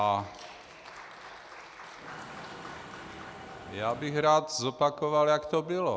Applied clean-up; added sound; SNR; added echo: none; Mechanisms; 15 dB; none.